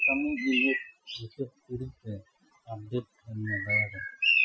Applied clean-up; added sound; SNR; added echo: classical method Wiener filter.